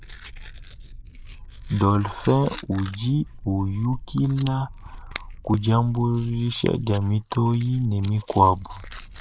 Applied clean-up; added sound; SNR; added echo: neural mask model Resemble Enhance denoiser.